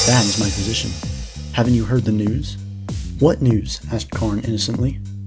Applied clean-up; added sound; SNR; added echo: none; Crash cymbal + Bass guitar; 5 dB; none.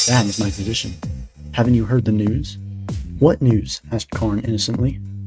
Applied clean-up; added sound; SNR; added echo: neural mask model RNNoise.